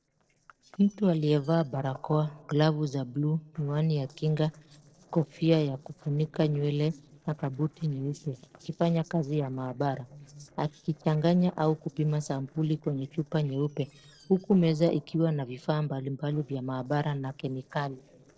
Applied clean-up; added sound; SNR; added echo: neural separator model SepFormer DNS4.